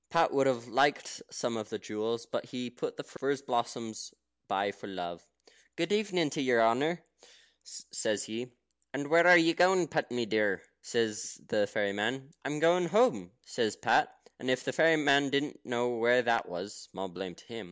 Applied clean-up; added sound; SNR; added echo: none; none; none; none.